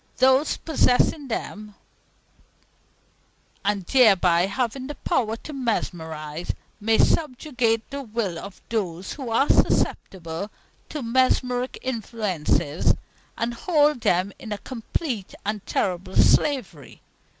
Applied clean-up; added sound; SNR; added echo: none; none; none; none.